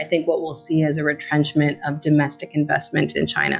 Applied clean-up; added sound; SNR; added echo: classical method log-MMSE.